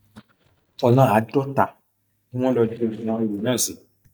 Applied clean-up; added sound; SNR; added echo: neural mask model DeepFilterNet 3.